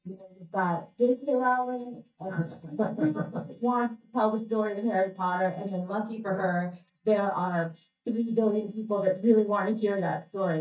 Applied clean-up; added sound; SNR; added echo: neural mask model DeepFilterNet 3.